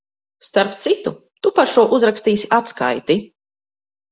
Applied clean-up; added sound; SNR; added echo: none; none; none; none.